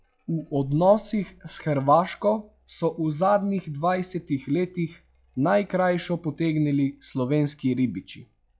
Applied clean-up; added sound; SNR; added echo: classical method log-MMSE.